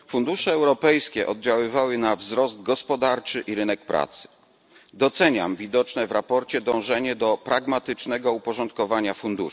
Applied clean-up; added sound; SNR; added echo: none; none; none; none.